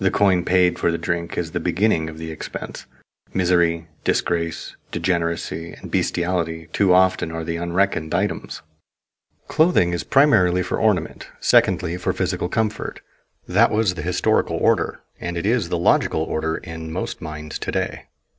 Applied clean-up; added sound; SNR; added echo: none; none; none; none.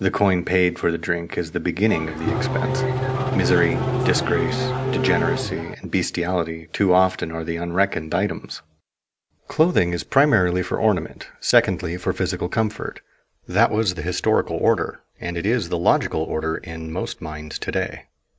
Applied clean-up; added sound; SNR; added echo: none; Race car, auto racing / Engine starting; 1 dB; none.